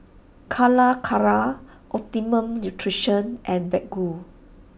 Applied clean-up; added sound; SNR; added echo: none; none; none; none.